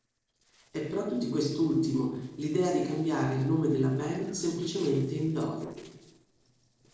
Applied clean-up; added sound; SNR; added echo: neural separator model SepFormer DNS4.